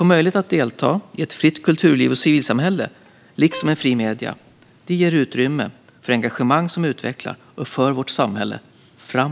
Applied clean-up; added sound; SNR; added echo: none; Bowed string instrument; 19 dB; none.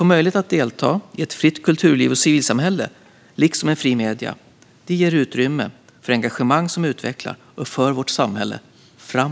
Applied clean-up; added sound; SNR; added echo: none; none; none; none.